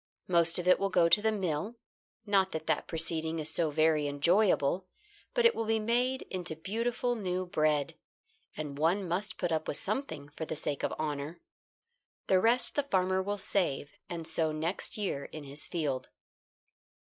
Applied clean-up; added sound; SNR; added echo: neural mask model Resemble Enhance denoiser.